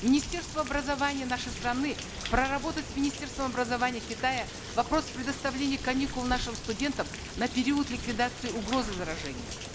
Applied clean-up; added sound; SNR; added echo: none; Rain; 8 dB; none.